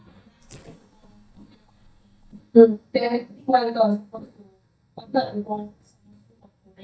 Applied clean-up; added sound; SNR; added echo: neural mask model DeepFilterNet 3.